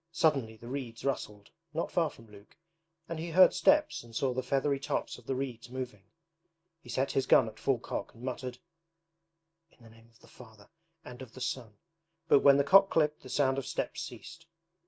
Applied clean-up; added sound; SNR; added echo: none; none; none; none.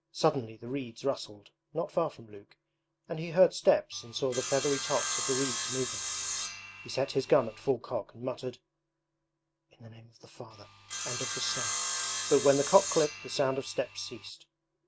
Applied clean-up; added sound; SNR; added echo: none; Sawing; 4 dB; none.